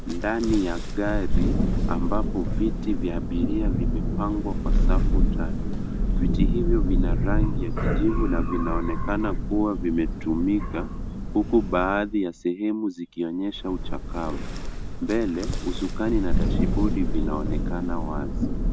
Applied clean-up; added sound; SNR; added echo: none; Thunder; -4 dB; none.